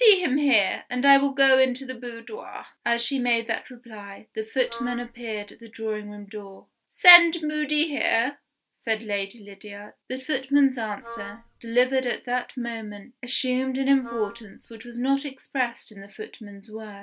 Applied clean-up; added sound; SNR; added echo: none; Wind instrument, woodwind instrument; 16 dB; none.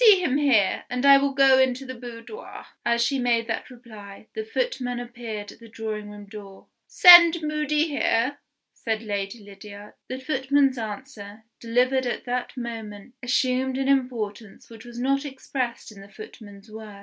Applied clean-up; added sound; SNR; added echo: none; none; none; none.